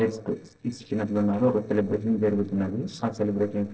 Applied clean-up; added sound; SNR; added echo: neural separator model SepFormer DNS4.